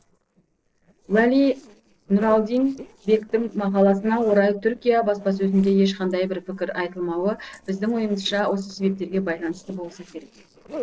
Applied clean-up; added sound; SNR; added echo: neural separator model SepFormer DNS4.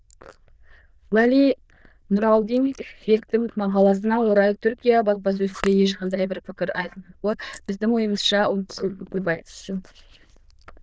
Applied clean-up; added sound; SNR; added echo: neural diffusion model UNIVERSE++.